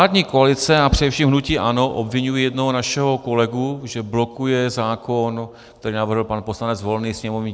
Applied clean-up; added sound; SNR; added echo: none; none; none; none.